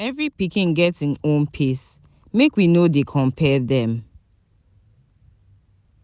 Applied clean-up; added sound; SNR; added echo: none; none; none; none.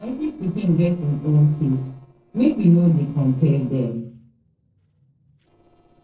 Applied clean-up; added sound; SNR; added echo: neural separator model SepFormer DNS4.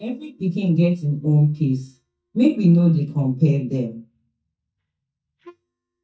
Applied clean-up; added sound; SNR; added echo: neural mask model DeepFilterNet 3.